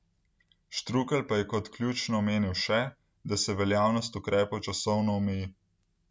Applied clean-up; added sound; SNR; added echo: none; none; none; none.